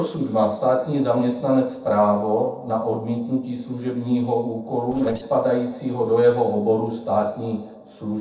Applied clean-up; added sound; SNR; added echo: neural separator model SepFormer DNS4.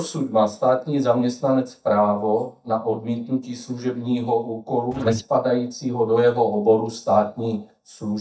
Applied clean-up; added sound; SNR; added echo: neural mask model DeepFilterNet 3.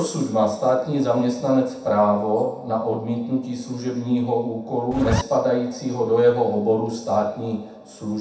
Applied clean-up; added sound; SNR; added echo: none; Zipper (clothing); 1 dB; reverberation time 0.7 s.